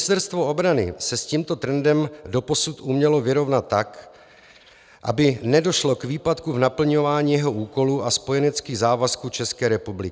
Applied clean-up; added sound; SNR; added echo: none; none; none; none.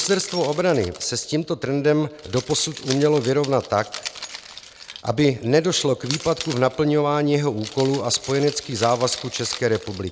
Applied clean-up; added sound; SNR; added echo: none; Keys jangling; 15 dB; none.